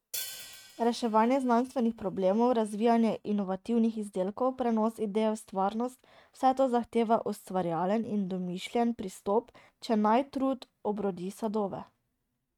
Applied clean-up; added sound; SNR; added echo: neural mask model RNNoise.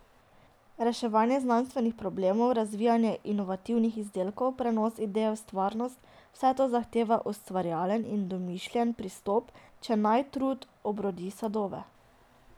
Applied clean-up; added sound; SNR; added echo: none; none; none; none.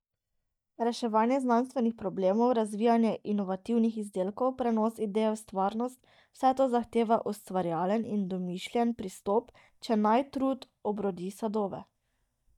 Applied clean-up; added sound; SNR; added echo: neural mask model DeepFilterNet 3.